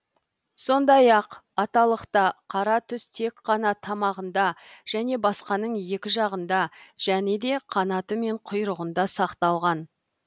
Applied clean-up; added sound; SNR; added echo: none; none; none; none.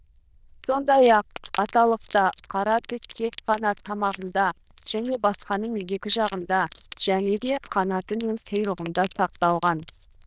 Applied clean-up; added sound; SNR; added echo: neural diffusion model UNIVERSE++.